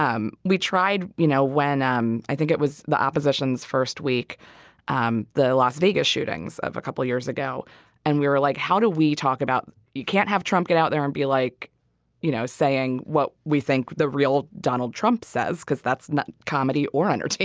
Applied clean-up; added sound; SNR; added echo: none; none; none; none.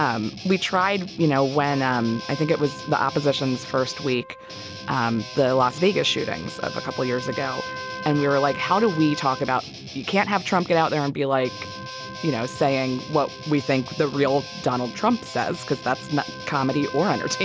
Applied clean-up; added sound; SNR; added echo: none; Trumpet + Guitar; 12 dB; none.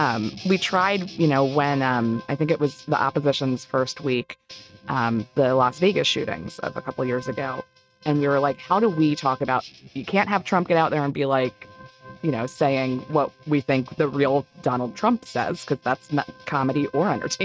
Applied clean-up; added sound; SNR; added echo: neural mask model RNNoise.